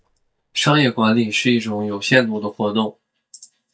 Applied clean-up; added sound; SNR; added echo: neural mask model DeepFilterNet 3.